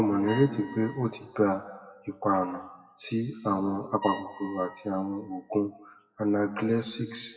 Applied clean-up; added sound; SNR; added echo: classical method WPE with log-MMSE.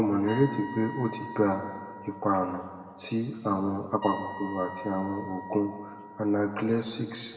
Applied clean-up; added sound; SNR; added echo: none; Wind instrument, woodwind instrument; 13 dB; reverberation time 1.9 s.